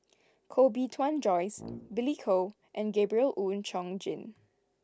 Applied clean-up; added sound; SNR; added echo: none; Brass instrument; 16 dB; none.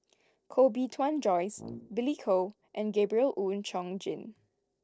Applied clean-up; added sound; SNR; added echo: neural separator model SepFormer DNS4.